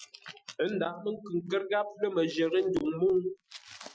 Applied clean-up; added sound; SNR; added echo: classical method Wiener filter.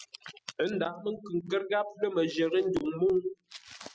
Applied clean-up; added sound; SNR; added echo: classical method spectral subtraction.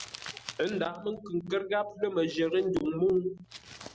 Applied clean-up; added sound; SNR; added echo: none; Crumpling, crinkling; 18 dB; none.